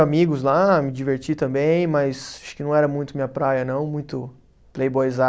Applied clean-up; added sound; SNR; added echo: none; none; none; none.